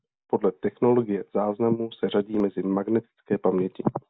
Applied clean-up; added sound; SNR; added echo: none; none; none; none.